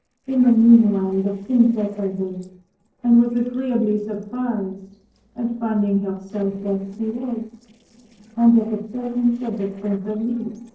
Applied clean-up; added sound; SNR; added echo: neural separator model SepFormer DNS4.